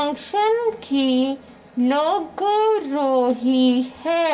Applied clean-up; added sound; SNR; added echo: none; none; none; reverberation time 0.2 s.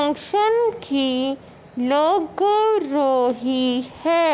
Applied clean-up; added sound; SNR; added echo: none; none; none; none.